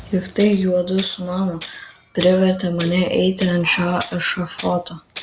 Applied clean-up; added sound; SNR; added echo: none; Tools; 19 dB; none.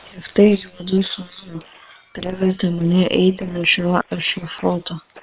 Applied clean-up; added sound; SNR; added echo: neural separator model SepFormer WHAM!.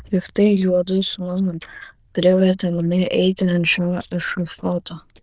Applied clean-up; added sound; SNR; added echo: neural diffusion model UNIVERSE++.